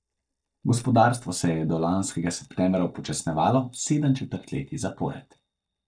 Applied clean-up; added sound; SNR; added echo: neural mask model DeepFilterNet 3.